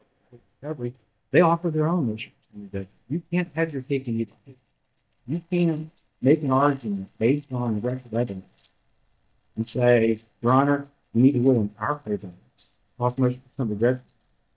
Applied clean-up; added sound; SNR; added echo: neural mask model DeepFilterNet 3.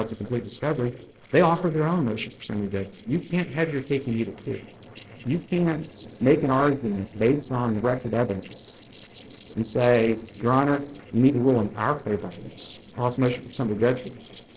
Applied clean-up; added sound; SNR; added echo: neural separator model SepFormer DNS4.